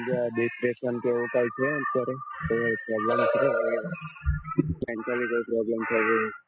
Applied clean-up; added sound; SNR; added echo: classical method spectral subtraction.